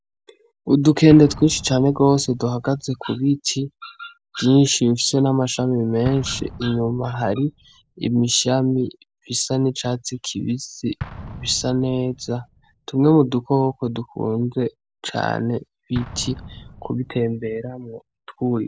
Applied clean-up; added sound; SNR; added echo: none; Explosion; 20 dB; none.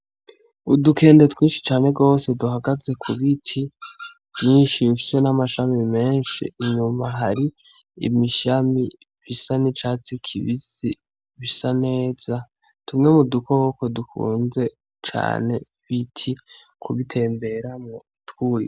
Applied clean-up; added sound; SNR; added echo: none; none; none; none.